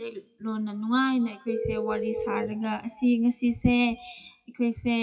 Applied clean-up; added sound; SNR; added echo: classical method WPE with log-MMSE.